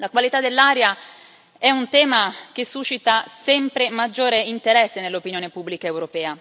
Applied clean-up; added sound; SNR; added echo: none; none; none; none.